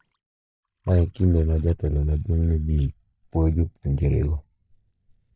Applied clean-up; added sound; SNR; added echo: neural mask model DeepFilterNet 3.